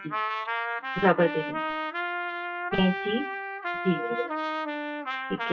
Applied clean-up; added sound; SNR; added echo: classical method WPE with log-MMSE.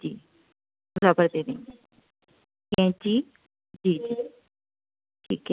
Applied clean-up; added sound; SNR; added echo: none; none; none; none.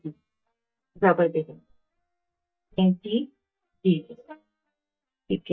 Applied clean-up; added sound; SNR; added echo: neural mask model DeepFilterNet 3.